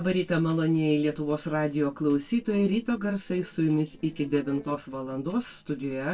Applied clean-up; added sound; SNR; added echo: neural separator model SepFormer DNS4.